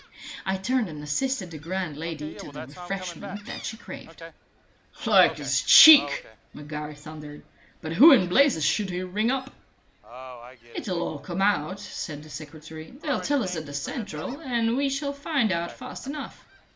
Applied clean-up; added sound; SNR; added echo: none; Gull, seagull; 17 dB; none.